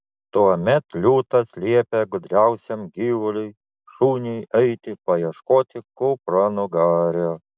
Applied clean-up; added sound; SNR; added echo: none; none; none; none.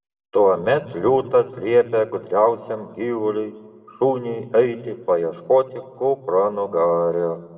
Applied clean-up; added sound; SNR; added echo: none; none; none; reverberation time 1.3 s.